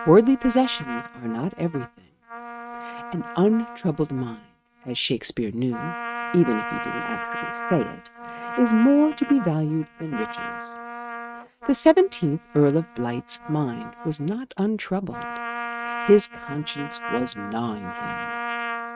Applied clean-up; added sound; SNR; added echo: neural mask model RNNoise.